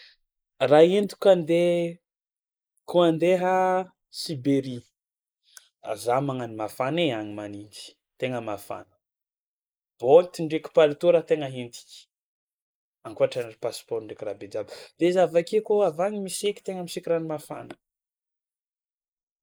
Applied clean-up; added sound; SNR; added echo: neural mask model Resemble Enhance denoiser.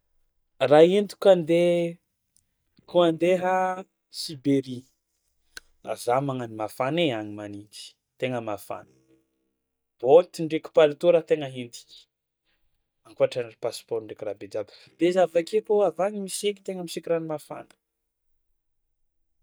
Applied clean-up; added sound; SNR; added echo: neural mask model DeepFilterNet 3.